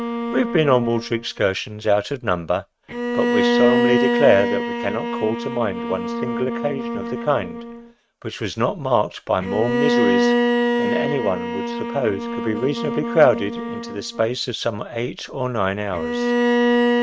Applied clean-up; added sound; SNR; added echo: neural mask model RNNoise.